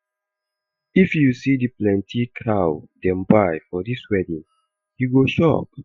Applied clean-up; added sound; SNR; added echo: classical method Wiener filter.